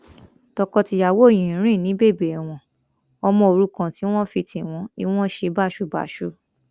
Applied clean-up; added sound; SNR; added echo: none; none; none; none.